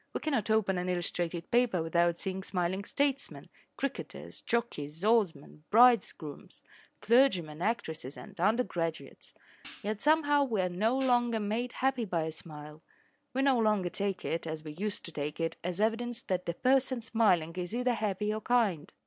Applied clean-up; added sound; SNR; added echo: none; Hi-hat; 18 dB; none.